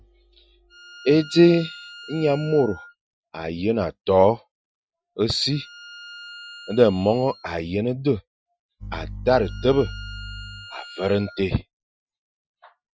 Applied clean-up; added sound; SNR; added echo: classical method Wiener filter.